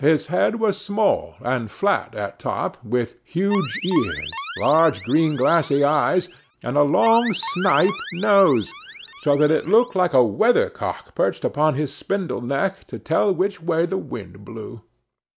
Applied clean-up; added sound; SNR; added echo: none; Alarm; 12 dB; none.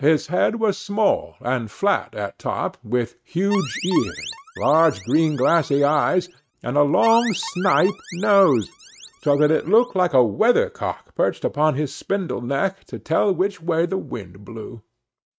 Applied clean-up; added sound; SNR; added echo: neural mask model RNNoise.